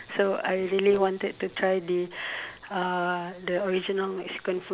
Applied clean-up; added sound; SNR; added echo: none; none; none; none.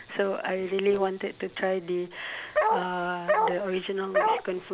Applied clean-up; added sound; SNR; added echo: none; Bark; -3 dB; none.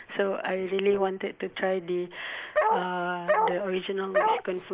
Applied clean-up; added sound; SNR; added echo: neural mask model Resemble Enhance denoiser.